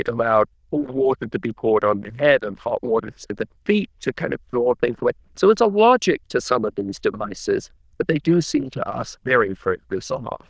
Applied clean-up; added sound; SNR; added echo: neural diffusion model UNIVERSE++.